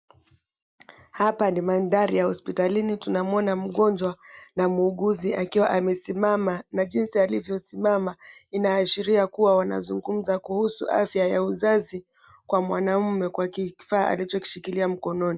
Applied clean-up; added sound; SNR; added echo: none; none; none; none.